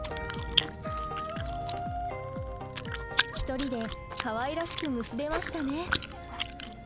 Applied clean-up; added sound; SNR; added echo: none; Chewing, mastication; 2 dB; none.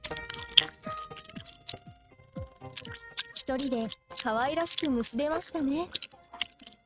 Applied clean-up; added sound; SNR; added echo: neural mask model RNNoise.